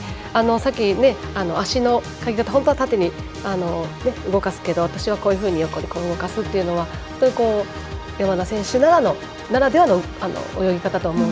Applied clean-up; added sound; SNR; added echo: none; none; none; none.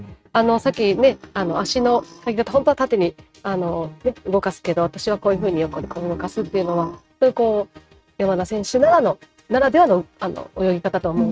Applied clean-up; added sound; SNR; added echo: neural mask model RNNoise.